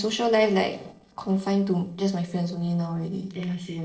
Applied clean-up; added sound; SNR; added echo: neural separator model SepFormer DNS4.